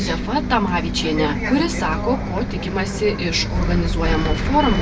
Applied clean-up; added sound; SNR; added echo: none; Bus; 1 dB; reverberation time 0.2 s.